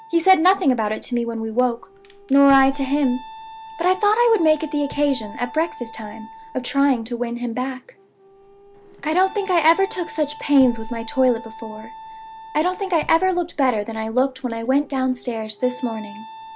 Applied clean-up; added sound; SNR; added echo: none; Fire + Wind instrument, woodwind instrument; 17 dB; none.